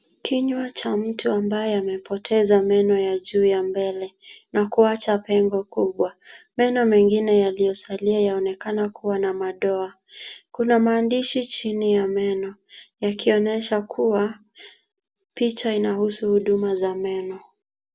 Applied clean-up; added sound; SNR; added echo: none; none; none; none.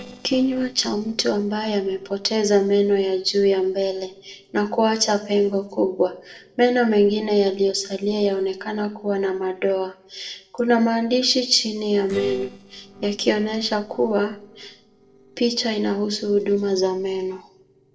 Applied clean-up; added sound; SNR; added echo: neural separator model SepFormer DNS4.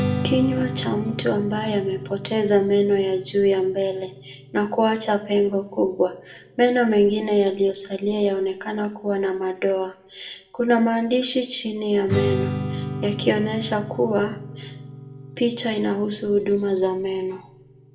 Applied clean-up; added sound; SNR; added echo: none; Strum; 10 dB; reverberation time 0.6 s.